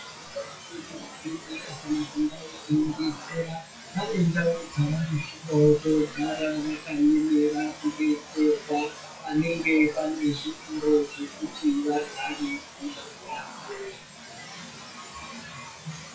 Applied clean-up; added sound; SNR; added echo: classical method WPE with log-MMSE.